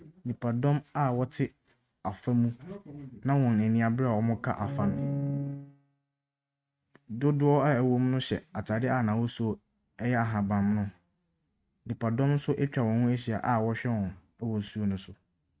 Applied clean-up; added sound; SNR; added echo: neural mask model RNNoise.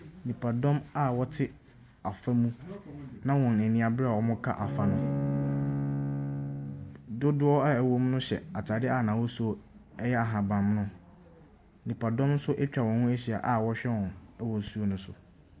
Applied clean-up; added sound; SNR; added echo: none; Bowed string instrument; 3 dB; none.